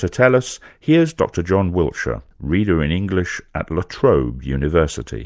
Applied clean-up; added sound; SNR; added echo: none; none; none; none.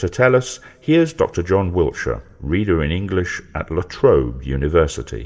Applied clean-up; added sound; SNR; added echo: none; none; none; reverberation time 0.5 s.